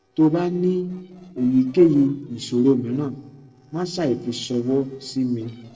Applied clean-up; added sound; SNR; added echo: neural separator model SepFormer DNS4.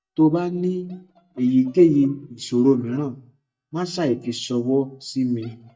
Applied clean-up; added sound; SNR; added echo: neural mask model DeepFilterNet 3.